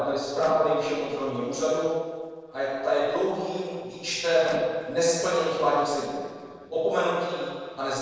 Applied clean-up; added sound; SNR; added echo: neural separator model SepFormer DNS4.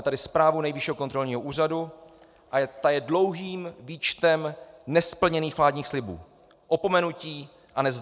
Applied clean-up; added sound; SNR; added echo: none; none; none; none.